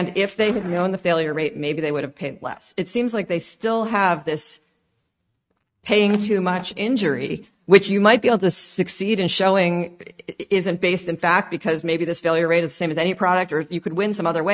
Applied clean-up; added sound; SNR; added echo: neural mask model RNNoise.